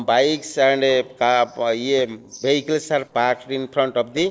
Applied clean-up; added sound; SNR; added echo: neural separator model SepFormer DNS4.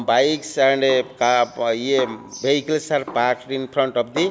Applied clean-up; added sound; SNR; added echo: none; Snare drum; 19 dB; none.